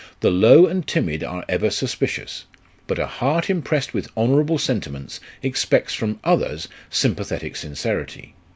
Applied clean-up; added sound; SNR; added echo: none; none; none; none.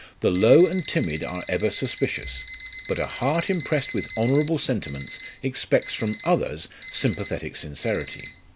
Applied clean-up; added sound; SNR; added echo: none; Alarm; -1 dB; none.